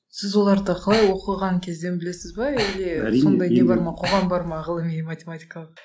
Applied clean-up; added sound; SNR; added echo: none; Breathing; 13 dB; none.